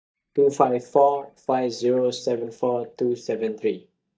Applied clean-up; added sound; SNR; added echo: neural mask model DeepFilterNet 3.